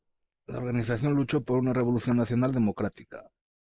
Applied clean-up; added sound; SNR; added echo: neural mask model Resemble Enhance denoiser.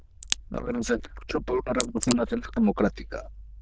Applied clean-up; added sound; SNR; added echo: neural diffusion model UNIVERSE++.